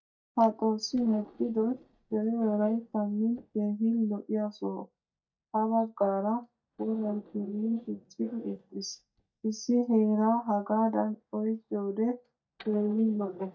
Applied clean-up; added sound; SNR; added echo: neural mask model DeepFilterNet 3.